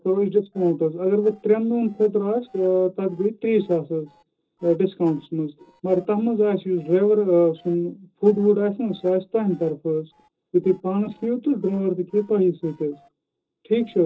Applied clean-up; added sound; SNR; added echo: neural separator model SepFormer DNS4.